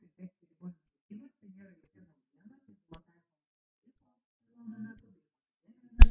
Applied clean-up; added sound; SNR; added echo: neural mask model DeepFilterNet 3.